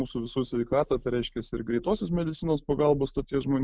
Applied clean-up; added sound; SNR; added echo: none; none; none; none.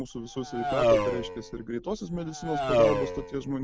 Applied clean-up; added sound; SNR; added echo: none; Race car, auto racing; -4 dB; none.